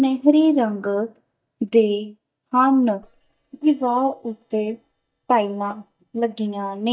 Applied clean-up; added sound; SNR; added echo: neural mask model DeepFilterNet 3.